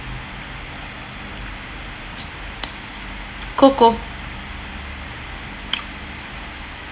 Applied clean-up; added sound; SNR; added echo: none; none; none; none.